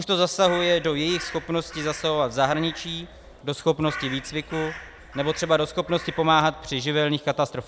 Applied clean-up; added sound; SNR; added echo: none; Crow; 14 dB; none.